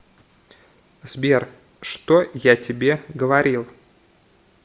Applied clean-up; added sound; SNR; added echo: none; none; none; none.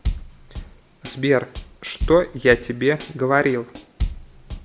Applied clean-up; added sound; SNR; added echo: none; Drum kit; 8 dB; none.